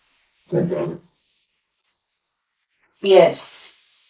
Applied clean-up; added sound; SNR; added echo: neural mask model Resemble Enhance denoiser.